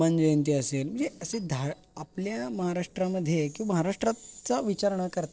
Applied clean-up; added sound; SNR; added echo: neural separator model SepFormer DNS4.